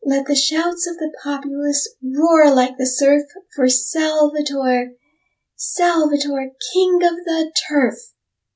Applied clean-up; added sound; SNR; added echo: none; none; none; none.